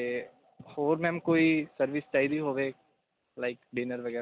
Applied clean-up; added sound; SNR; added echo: none; none; none; none.